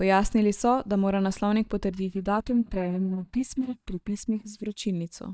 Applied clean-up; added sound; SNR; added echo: neural mask model DeepFilterNet 3.